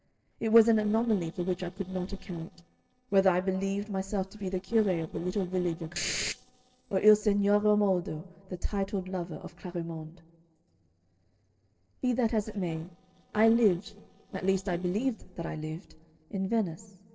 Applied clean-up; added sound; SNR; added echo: neural separator model SepFormer DNS4.